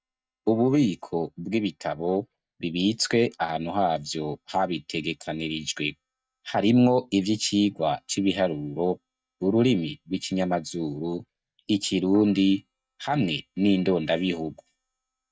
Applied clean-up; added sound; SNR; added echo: neural mask model DeepFilterNet 3.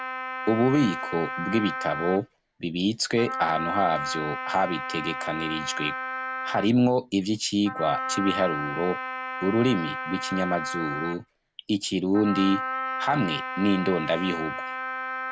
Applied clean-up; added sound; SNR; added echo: none; Wind instrument, woodwind instrument; 6 dB; none.